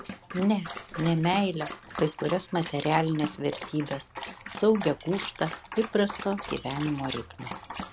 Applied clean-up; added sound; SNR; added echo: none; Dog + Cutlery, silverware; 10 dB; none.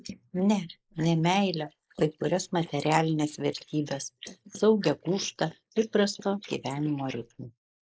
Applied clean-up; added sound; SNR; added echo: neural mask model Resemble Enhance denoiser.